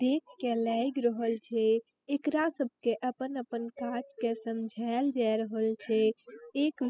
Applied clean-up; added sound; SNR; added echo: classical method spectral subtraction.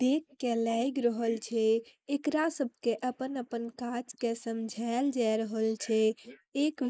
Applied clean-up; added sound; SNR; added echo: neural mask model Resemble Enhance denoiser.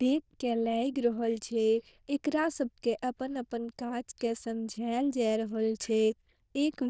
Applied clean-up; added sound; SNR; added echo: neural diffusion model UNIVERSE++.